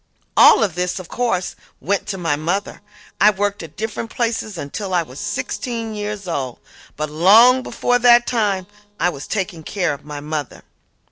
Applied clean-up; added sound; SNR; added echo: neural separator model SepFormer DNS4.